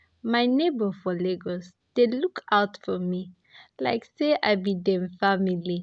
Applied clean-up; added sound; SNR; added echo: none; none; none; none.